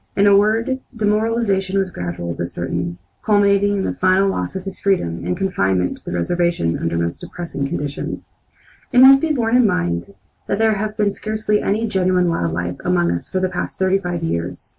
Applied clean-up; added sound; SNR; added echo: none; none; none; none.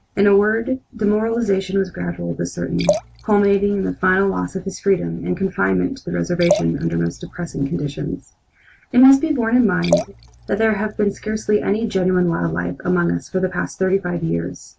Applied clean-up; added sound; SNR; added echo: none; Liquid; 8 dB; none.